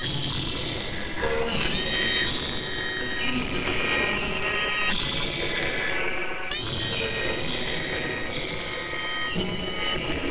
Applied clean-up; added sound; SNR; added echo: neural separator model SepFormer WHAMR!.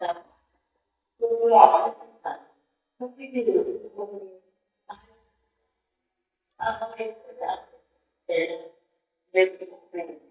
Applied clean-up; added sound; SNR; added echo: neural mask model DeepFilterNet 3.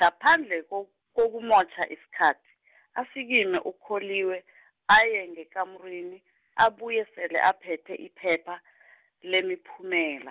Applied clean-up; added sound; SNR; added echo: none; none; none; none.